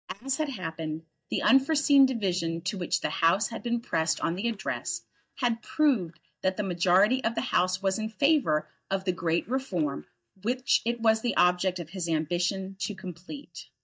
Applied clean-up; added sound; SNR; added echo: neural mask model DeepFilterNet 3.